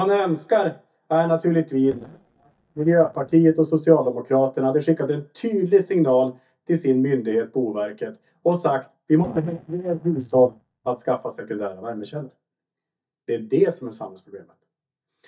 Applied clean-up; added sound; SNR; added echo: neural mask model DeepFilterNet 3.